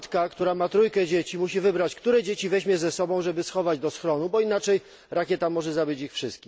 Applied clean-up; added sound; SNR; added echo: none; none; none; none.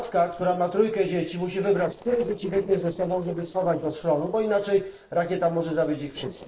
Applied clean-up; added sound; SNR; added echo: neural separator model SepFormer DNS4.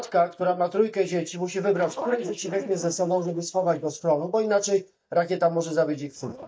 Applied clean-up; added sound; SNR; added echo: neural mask model DeepFilterNet 3.